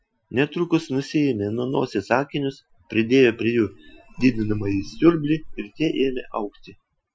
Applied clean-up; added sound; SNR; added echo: classical method Wiener filter.